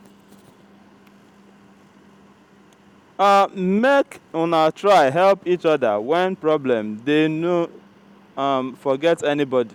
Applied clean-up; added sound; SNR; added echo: none; none; none; none.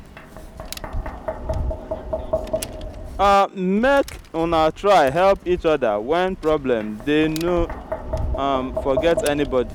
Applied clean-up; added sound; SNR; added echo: none; Tap; 8 dB; none.